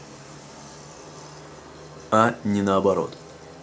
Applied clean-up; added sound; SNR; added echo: none; none; none; none.